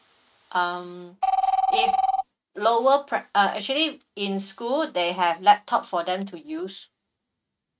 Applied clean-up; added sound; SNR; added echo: neural mask model RNNoise.